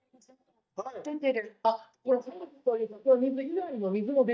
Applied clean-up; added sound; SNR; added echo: neural mask model DeepFilterNet 3.